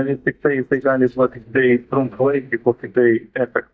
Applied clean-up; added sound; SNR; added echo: neural mask model DeepFilterNet 3.